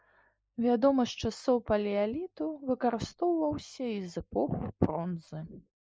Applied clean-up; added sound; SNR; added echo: neural mask model Resemble Enhance denoiser.